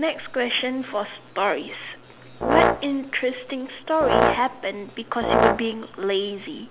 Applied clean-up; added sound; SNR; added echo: none; Brass instrument; -3 dB; none.